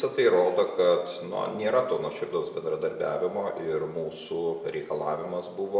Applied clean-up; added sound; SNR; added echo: none; none; none; none.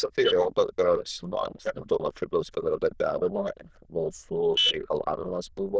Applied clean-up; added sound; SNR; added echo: neural diffusion model UNIVERSE++.